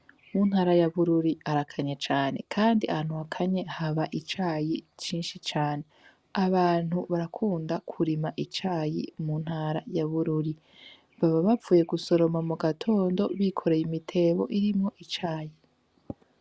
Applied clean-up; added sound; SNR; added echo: none; none; none; none.